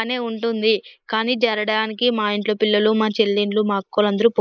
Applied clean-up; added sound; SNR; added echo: neural mask model Resemble Enhance denoiser.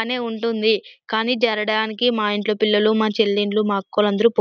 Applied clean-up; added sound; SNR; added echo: none; none; none; none.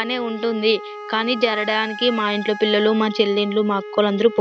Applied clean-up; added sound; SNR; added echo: none; Wind instrument, woodwind instrument; 13 dB; none.